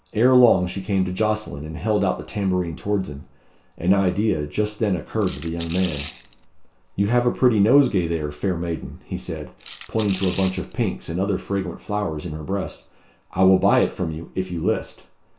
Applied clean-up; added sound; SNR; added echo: none; Rattle / Rattle (instrument); 15 dB; reverberation time 0.3 s.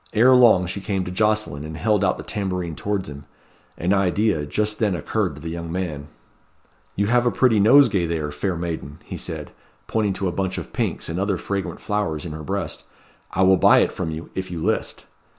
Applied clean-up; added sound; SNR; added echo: none; none; none; none.